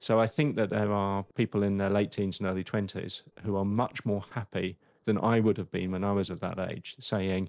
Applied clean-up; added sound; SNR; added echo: neural separator model SepFormer DNS4.